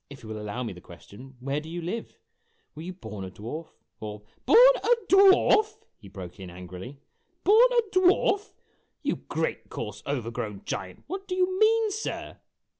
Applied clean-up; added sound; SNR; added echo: none; none; none; none.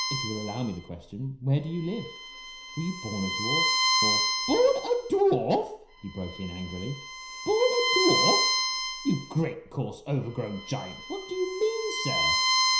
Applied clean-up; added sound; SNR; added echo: none; Bowed string instrument; 1 dB; reverberation time 0.5 s.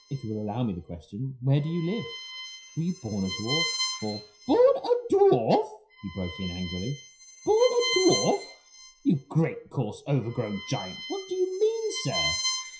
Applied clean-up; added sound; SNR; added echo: classical method WPE with log-MMSE.